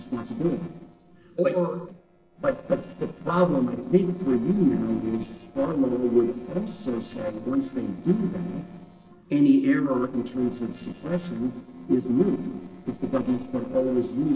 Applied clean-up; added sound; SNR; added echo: neural separator model SepFormer DNS4.